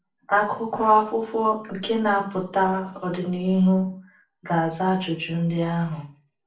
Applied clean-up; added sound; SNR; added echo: neural separator model SepFormer DNS4.